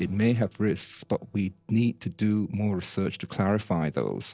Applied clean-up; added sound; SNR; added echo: neural separator model SepFormer DNS4.